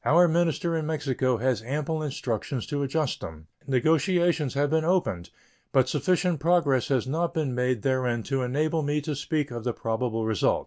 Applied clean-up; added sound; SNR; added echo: none; none; none; none.